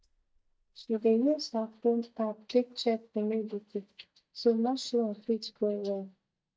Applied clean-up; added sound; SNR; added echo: neural mask model DeepFilterNet 3.